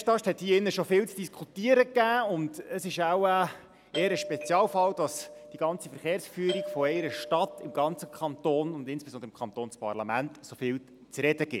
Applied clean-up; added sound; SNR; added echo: none; Doorbell; 12 dB; none.